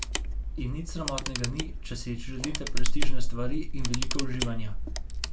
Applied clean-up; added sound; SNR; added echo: none; Camera; 9 dB; reverberation time 0.2 s.